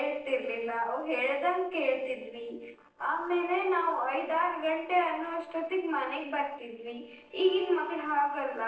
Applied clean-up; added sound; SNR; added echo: neural separator model SepFormer DNS4.